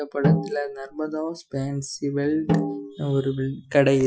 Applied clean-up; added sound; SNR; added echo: classical method Wiener filter.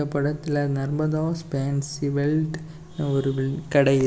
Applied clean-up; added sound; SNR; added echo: none; none; none; none.